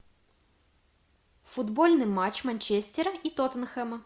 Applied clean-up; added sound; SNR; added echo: none; none; none; none.